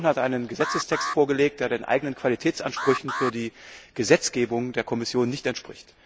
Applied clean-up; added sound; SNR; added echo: none; Alarm; 9 dB; none.